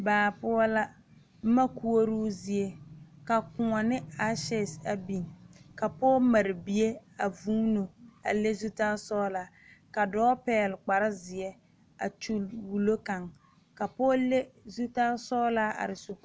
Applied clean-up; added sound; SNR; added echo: none; none; none; none.